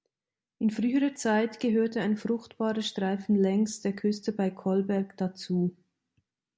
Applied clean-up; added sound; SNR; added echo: none; none; none; none.